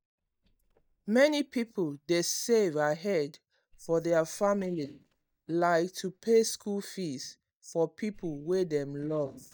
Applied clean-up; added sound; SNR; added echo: neural mask model DeepFilterNet 3.